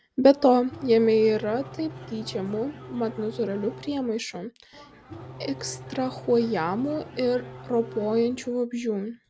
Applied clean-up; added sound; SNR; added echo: none; Race car, auto racing / Engine starting; 16 dB; none.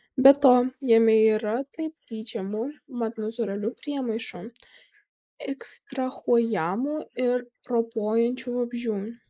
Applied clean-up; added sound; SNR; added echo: neural mask model Resemble Enhance denoiser.